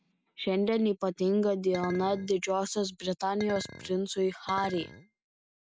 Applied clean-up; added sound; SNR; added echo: none; Chink, clink; 15 dB; none.